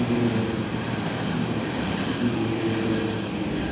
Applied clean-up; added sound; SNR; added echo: none; Train; 0 dB; reverberation time 1.2 s.